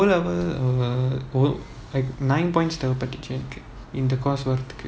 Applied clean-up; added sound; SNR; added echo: none; none; none; none.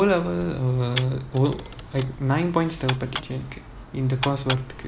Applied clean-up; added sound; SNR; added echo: none; Camera; 6 dB; none.